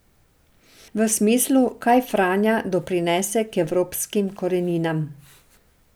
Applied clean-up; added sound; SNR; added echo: none; none; none; none.